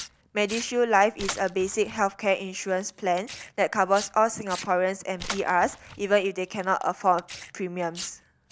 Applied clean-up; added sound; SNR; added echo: none; Tearing; 16 dB; none.